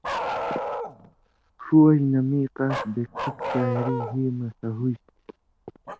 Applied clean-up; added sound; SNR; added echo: none; Bark; 8 dB; none.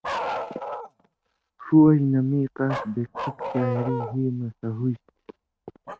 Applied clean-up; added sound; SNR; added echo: neural mask model RNNoise.